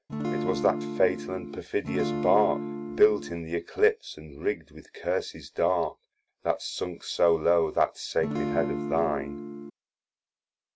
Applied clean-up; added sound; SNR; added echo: none; Acoustic guitar / Strum; 4 dB; none.